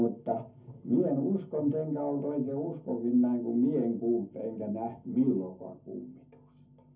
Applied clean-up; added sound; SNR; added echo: none; none; none; reverberation time 0.3 s.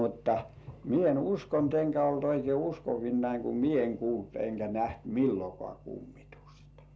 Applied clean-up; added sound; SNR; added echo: none; none; none; none.